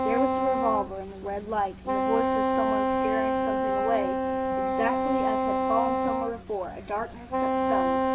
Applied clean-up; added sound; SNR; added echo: none; Wind instrument, woodwind instrument; -4 dB; none.